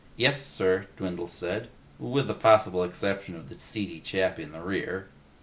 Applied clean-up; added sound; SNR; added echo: none; none; none; none.